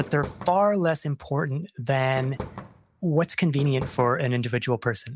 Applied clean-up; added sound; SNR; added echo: none; Fireworks; 16 dB; none.